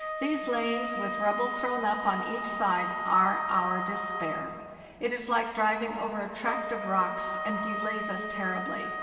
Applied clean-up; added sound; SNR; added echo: none; Wind instrument, woodwind instrument; 5 dB; reverberation time 2.7 s.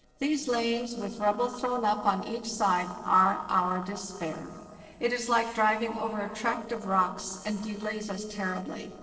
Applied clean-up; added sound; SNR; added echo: neural separator model SepFormer DNS4.